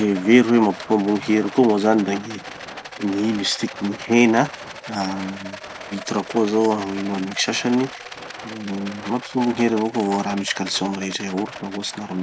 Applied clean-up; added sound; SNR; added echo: none; Rattle; 15 dB; none.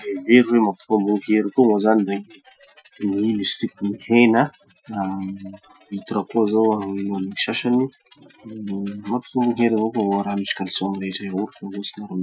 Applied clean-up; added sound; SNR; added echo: classical method Wiener filter.